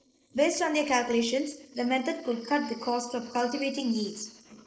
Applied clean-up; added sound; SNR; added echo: neural mask model Resemble Enhance denoiser.